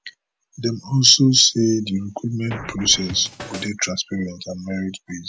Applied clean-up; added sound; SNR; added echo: none; Scratching (performance technique); 13 dB; none.